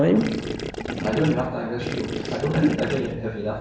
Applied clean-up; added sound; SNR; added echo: none; Gurgling / Liquid; 6 dB; none.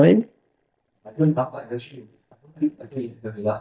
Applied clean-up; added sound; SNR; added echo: neural mask model DeepFilterNet 3.